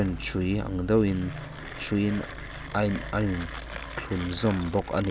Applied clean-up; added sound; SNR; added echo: none; Mechanisms; 15 dB; none.